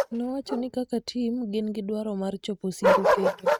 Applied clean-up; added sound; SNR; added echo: neural mask model RNNoise.